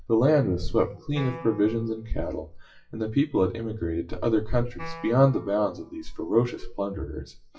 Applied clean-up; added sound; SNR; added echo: classical method WPE with log-MMSE.